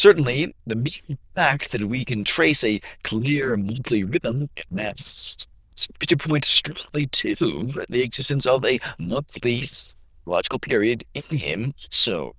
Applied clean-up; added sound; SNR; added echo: neural diffusion model UNIVERSE++.